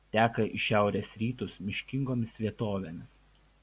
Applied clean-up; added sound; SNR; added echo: none; none; none; none.